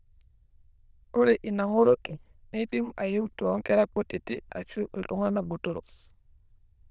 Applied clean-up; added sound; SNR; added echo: neural diffusion model UNIVERSE++.